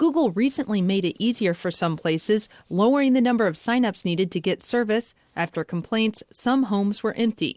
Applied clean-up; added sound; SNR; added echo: none; none; none; none.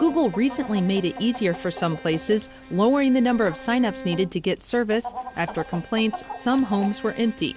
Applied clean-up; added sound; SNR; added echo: none; Bowed string instrument + Chicken, rooster; 14 dB; none.